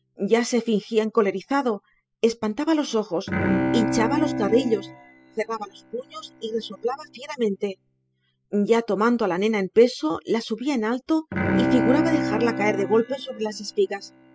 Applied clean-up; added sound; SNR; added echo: classical method spectral subtraction.